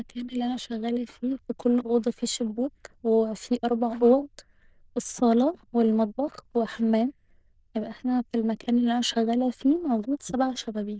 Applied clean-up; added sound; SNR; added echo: neural diffusion model UNIVERSE++.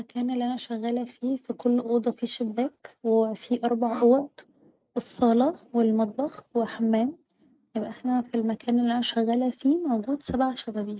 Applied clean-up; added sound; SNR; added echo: neural mask model Resemble Enhance denoiser.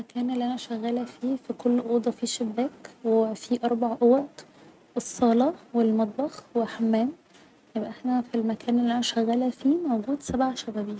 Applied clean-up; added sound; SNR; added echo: none; none; none; none.